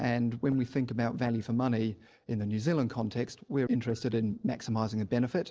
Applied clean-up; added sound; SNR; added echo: neural separator model SepFormer DNS4.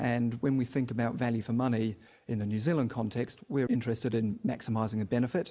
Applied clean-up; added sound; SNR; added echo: none; none; none; none.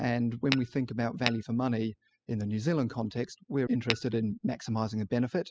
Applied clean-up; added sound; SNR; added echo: classical method spectral subtraction.